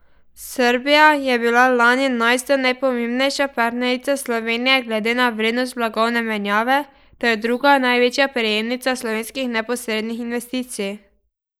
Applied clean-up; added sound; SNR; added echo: neural mask model Resemble Enhance denoiser.